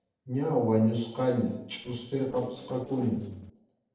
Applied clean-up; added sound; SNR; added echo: neural separator model SepFormer DNS4.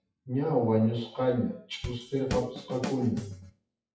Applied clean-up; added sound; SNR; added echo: classical method WPE with log-MMSE.